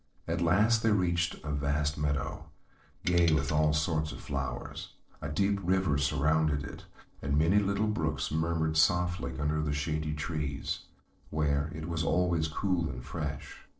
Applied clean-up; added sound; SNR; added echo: neural separator model SepFormer DNS4.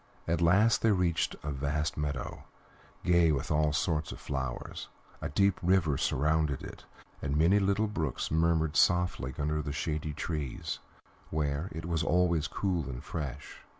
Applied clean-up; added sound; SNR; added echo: none; none; none; none.